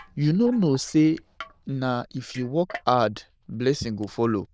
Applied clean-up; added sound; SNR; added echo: neural diffusion model UNIVERSE++.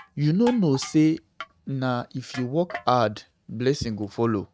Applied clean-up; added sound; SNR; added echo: neural mask model RNNoise.